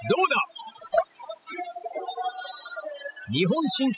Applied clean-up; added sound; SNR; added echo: classical method spectral subtraction.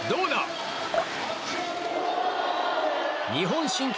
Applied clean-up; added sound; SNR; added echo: none; Drip; 10 dB; none.